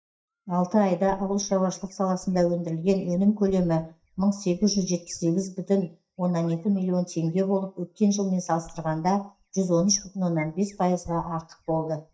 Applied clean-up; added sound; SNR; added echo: neural mask model DeepFilterNet 3.